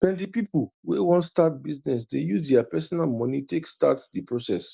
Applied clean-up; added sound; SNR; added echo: none; none; none; none.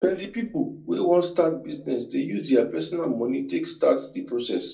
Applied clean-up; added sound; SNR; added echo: none; none; none; reverberation time 0.2 s.